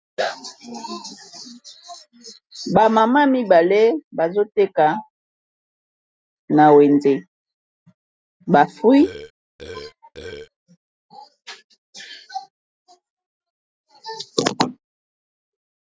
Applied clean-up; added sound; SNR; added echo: none; Burping, eructation; 14 dB; none.